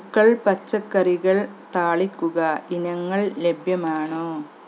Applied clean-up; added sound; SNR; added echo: none; none; none; none.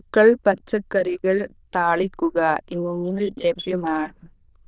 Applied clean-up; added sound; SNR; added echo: neural diffusion model UNIVERSE++.